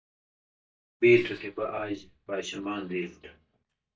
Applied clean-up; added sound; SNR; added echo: neural mask model DeepFilterNet 3.